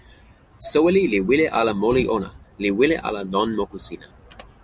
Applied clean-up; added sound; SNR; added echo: none; none; none; none.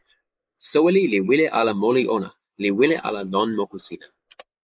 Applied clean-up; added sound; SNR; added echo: neural mask model Resemble Enhance denoiser.